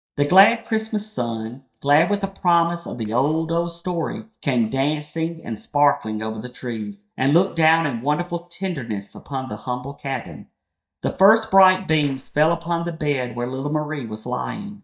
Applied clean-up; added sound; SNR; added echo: neural mask model DeepFilterNet 3.